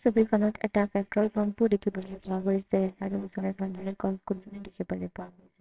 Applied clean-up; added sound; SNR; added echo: neural separator model SepFormer WHAMR!.